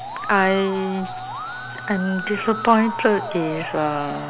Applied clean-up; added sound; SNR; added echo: none; Musical instrument; 9 dB; none.